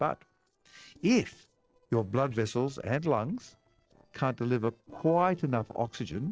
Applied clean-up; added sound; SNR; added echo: neural separator model SepFormer DNS4.